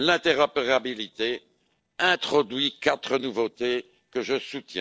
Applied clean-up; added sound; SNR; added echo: neural separator model SepFormer DNS4.